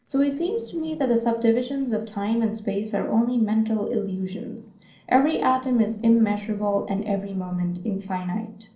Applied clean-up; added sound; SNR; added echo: neural separator model SepFormer DNS4.